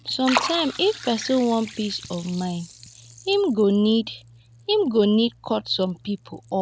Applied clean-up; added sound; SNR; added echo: none; Liquid; 13 dB; none.